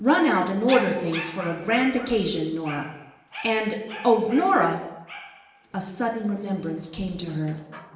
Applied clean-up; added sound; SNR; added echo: none; Dog; 15 dB; reverberation time 0.9 s.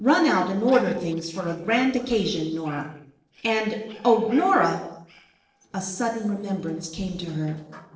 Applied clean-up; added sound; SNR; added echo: neural separator model SepFormer DNS4.